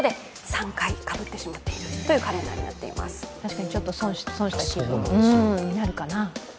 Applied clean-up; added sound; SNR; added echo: none; none; none; none.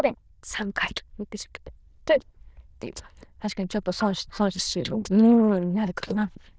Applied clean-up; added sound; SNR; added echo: neural diffusion model UNIVERSE++.